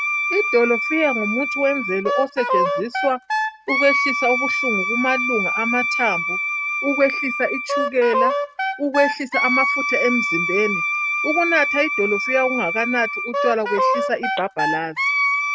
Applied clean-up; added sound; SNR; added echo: none; Wind instrument, woodwind instrument; -1 dB; none.